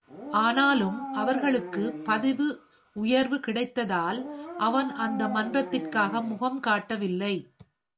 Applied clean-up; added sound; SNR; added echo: none; Dog; 11 dB; none.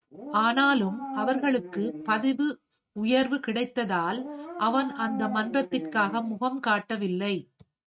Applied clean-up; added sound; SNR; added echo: neural mask model RNNoise.